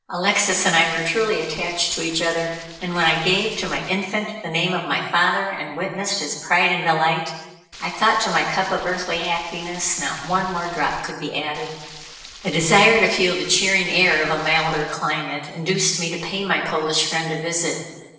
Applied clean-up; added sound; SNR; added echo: neural separator model SepFormer DNS4.